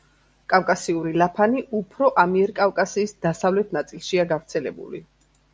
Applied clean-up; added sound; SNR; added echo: none; none; none; none.